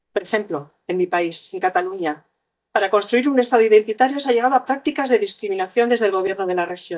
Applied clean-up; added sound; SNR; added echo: neural mask model DeepFilterNet 3.